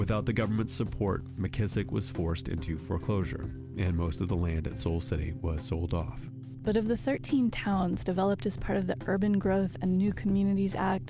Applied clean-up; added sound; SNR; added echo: none; none; none; none.